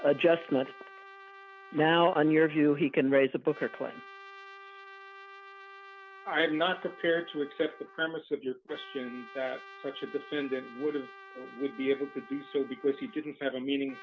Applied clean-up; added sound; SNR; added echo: none; Trumpet; 19 dB; none.